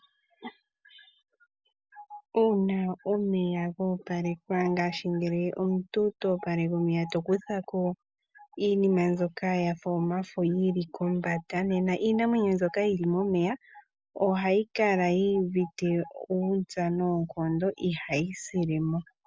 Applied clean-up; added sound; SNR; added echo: none; none; none; none.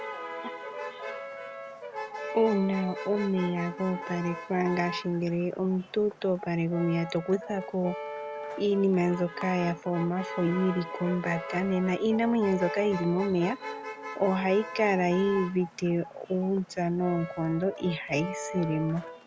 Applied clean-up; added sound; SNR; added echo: none; Brass instrument + Motor vehicle (road); 11 dB; none.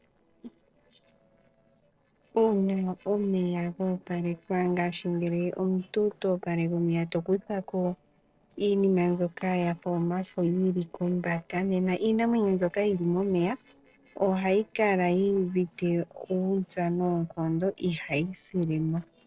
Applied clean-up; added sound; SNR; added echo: neural separator model SepFormer DNS4.